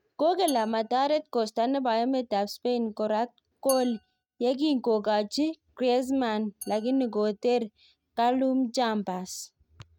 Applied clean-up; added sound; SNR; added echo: neural mask model RNNoise.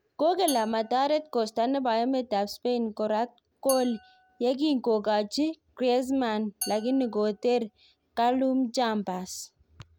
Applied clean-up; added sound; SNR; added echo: none; Glass; 18 dB; none.